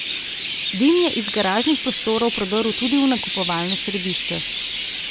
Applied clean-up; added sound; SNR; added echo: none; Chirp, tweet; 3 dB; none.